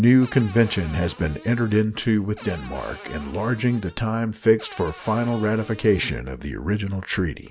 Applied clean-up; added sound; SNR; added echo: none; Cupboard open or close / Door; 20 dB; none.